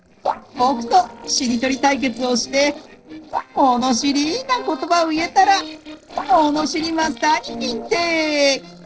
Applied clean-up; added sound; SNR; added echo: neural separator model SepFormer DNS4.